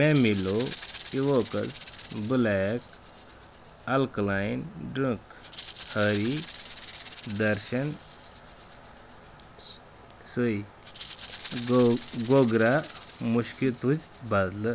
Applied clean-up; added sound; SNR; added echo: none; Rattle (instrument); 8 dB; none.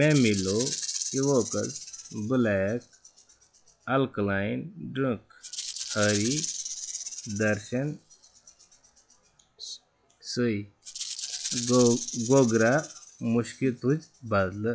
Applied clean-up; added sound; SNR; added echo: classical method log-MMSE.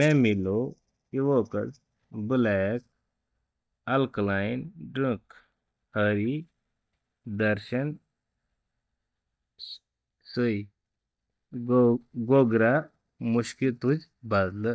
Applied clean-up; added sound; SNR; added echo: neural mask model DeepFilterNet 3.